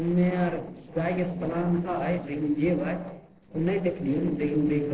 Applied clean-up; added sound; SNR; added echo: neural separator model SepFormer DNS4.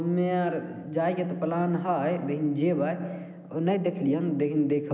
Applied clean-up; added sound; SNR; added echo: none; none; none; none.